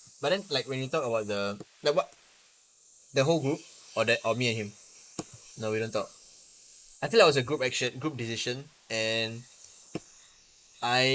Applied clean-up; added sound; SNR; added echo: neural mask model Resemble Enhance denoiser.